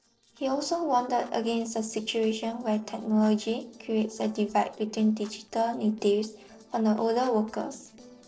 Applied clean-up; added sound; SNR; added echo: neural separator model SepFormer DNS4.